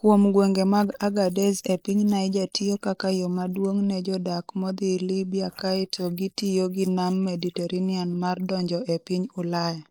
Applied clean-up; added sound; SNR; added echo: neural mask model Resemble Enhance denoiser.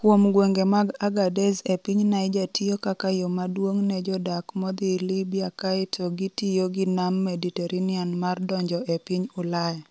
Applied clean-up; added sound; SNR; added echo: none; none; none; none.